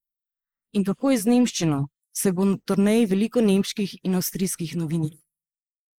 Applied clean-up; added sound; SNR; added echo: neural mask model Resemble Enhance denoiser.